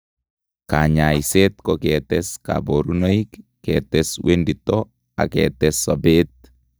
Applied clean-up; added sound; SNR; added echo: neural mask model DeepFilterNet 3.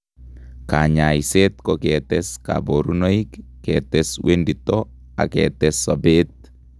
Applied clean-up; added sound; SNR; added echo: none; none; none; none.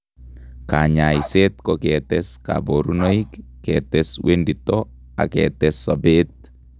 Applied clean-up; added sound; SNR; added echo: none; Bark; 18 dB; none.